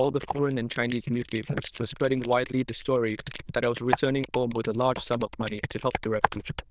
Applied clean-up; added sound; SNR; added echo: neural diffusion model UNIVERSE++.